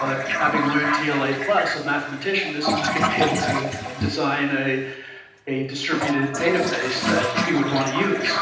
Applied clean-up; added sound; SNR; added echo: none; Toilet flush; 2 dB; reverberation time 0.9 s.